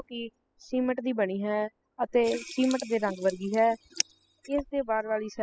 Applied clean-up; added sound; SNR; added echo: classical method spectral subtraction.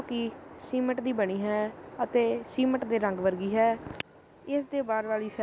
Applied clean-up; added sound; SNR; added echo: none; none; none; none.